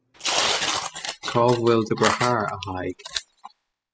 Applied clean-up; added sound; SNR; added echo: classical method spectral subtraction.